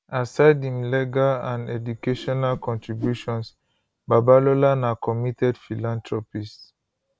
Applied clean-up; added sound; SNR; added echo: none; Whoosh, swoosh, swish; 16 dB; none.